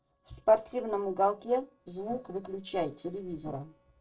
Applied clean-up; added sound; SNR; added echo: neural separator model SepFormer DNS4.